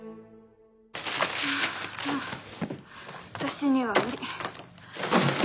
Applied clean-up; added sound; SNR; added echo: none; none; none; none.